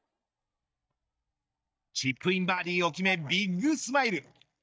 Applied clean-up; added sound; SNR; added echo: neural mask model DeepFilterNet 3.